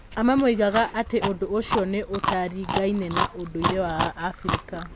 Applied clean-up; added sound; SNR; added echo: none; Chewing, mastication; 4 dB; none.